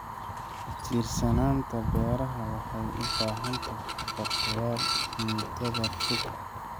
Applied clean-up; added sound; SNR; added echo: none; Fire + Printer; 2 dB; none.